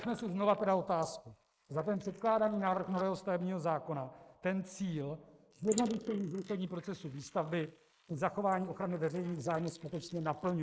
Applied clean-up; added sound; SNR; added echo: neural mask model Resemble Enhance denoiser.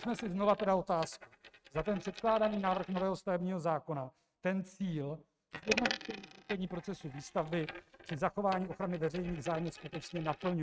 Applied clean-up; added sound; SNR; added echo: neural mask model RNNoise.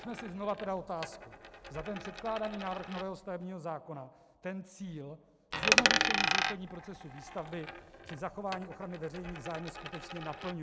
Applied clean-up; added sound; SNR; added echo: none; Coin (dropping); -3 dB; none.